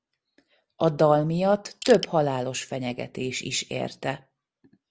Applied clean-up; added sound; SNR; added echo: none; Crushing; 11 dB; none.